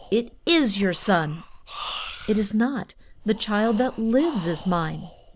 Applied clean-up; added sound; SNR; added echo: none; Breathing; 15 dB; none.